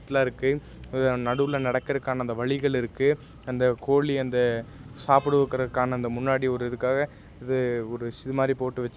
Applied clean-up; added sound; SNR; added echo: none; none; none; none.